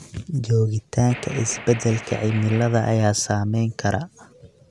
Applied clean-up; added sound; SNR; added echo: none; Gunshot, gunfire; 15 dB; none.